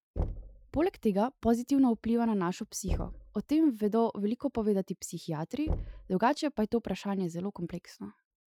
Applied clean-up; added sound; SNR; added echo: classical method Wiener filter.